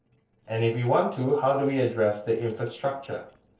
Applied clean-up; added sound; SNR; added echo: neural separator model SepFormer DNS4.